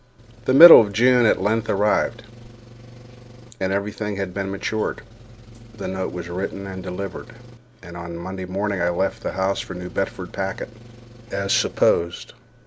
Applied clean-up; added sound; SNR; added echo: none; Engine; 20 dB; none.